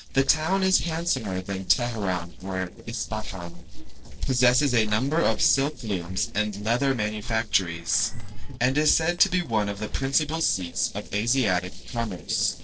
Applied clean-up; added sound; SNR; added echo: neural separator model SepFormer DNS4.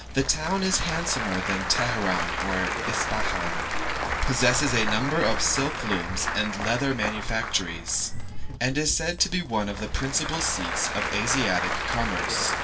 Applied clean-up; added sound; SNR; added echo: none; Applause / Crowd; 2 dB; reverberation time 0.2 s.